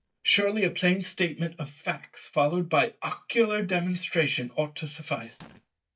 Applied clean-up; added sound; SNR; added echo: neural mask model DeepFilterNet 3.